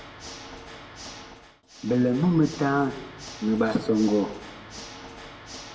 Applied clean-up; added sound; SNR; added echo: none; Water / Mechanisms; 15 dB; reverberation time 0.7 s.